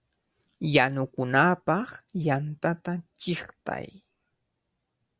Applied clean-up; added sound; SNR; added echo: none; none; none; none.